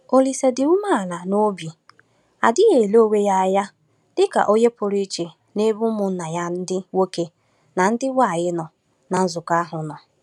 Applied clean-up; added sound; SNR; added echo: none; none; none; none.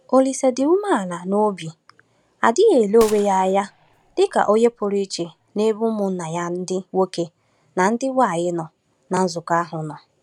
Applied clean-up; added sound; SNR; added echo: none; Gunshot, gunfire; 19 dB; none.